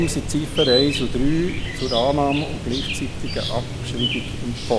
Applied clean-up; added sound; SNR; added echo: none; Chirp, tweet; 3 dB; none.